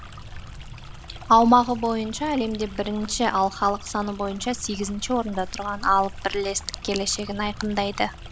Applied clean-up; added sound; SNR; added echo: none; Stream; 13 dB; none.